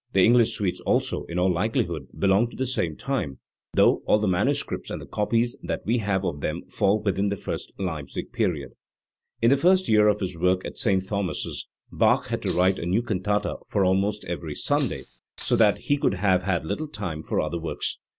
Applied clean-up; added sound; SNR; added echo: none; Rattle (instrument); 0 dB; none.